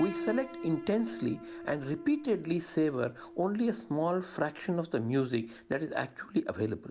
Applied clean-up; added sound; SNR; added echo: none; Piano; 14 dB; none.